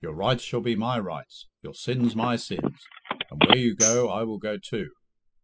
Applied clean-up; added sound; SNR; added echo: classical method spectral subtraction.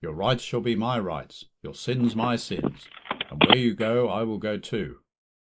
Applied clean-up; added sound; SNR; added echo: neural mask model Resemble Enhance denoiser.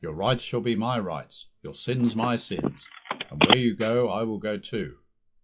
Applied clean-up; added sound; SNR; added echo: classical method log-MMSE.